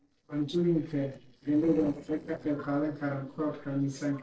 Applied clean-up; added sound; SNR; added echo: neural separator model SepFormer DNS4.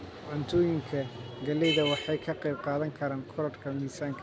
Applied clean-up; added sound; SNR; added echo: none; none; none; none.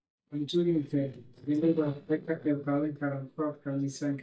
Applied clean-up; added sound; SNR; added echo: neural mask model DeepFilterNet 3.